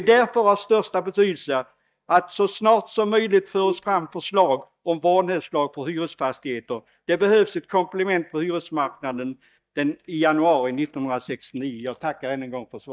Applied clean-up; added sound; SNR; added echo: neural mask model DeepFilterNet 3.